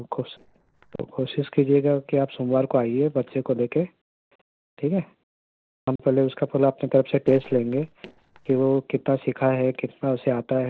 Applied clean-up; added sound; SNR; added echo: neural separator model SepFormer DNS4.